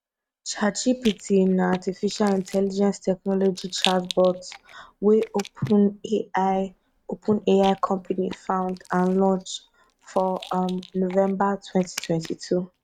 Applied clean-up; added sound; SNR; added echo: neural mask model RNNoise.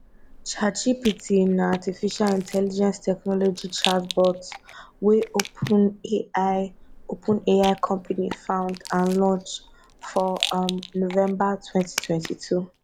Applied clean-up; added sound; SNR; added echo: none; Rattle; 14 dB; none.